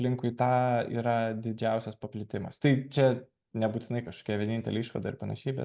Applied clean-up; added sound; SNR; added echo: none; none; none; none.